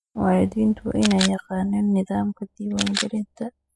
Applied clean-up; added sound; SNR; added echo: classical method spectral subtraction.